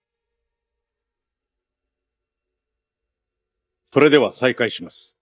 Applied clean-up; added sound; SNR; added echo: neural mask model DeepFilterNet 3.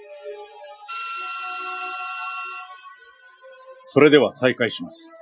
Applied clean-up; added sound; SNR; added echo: classical method Wiener filter.